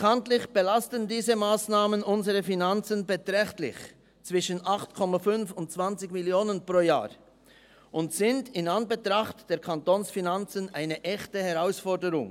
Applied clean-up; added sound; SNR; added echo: none; none; none; none.